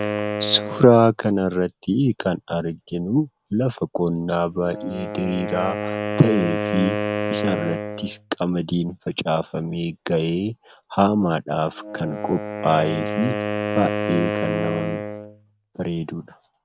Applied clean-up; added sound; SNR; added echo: none; Wind instrument, woodwind instrument; 7 dB; none.